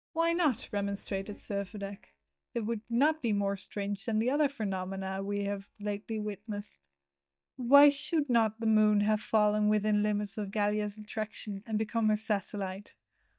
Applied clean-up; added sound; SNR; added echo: neural mask model DeepFilterNet 3.